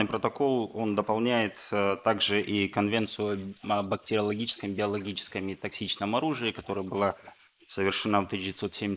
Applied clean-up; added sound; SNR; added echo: neural mask model Resemble Enhance denoiser.